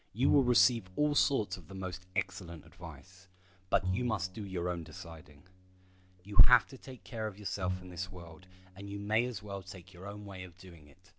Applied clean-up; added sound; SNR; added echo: none; Bowed string instrument; 14 dB; none.